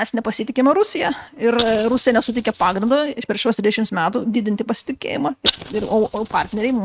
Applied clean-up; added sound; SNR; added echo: neural mask model RNNoise.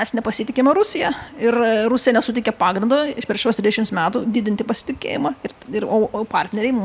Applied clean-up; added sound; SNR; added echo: none; none; none; none.